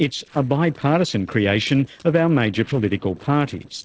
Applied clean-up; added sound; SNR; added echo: neural separator model SepFormer DNS4.